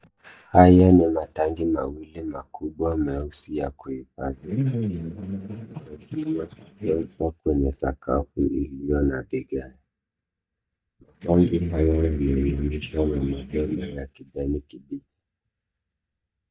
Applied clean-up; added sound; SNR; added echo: neural mask model DeepFilterNet 3.